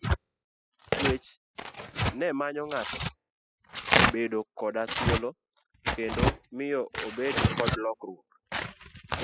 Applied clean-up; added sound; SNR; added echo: classical method spectral subtraction.